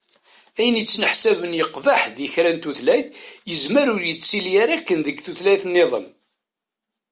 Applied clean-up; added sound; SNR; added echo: none; none; none; none.